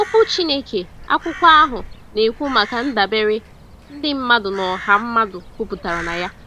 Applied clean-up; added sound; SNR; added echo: none; Crow; 16 dB; none.